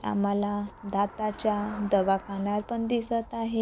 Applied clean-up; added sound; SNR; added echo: none; Traffic noise, roadway noise / Bicycle; 18 dB; none.